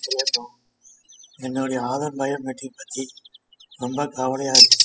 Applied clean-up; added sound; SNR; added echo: classical method spectral subtraction.